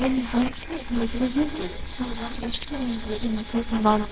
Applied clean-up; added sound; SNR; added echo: neural separator model SepFormer WHAMR!.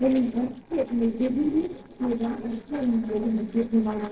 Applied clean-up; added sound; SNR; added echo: neural separator model SepFormer DNS4.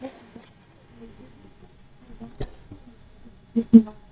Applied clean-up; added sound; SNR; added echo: neural mask model DeepFilterNet 3.